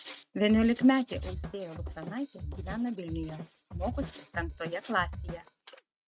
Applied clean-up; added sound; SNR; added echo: neural mask model RNNoise.